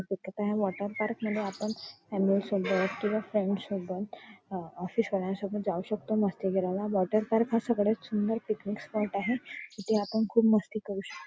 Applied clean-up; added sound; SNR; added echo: none; Bird; 14 dB; none.